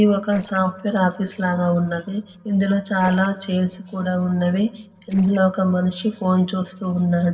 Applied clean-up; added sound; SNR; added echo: neural separator model SepFormer DNS4.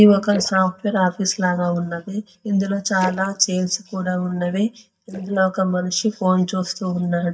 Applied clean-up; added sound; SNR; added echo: neural mask model DeepFilterNet 3.